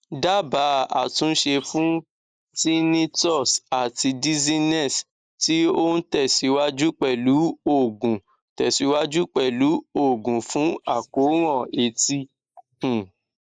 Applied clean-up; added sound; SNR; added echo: neural mask model Resemble Enhance denoiser.